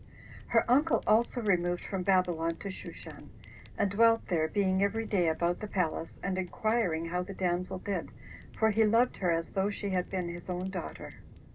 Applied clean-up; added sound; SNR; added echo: none; Fire; 18 dB; reverberation time 0.2 s.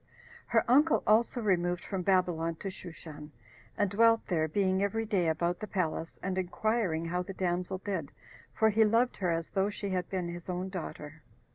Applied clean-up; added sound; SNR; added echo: none; none; none; none.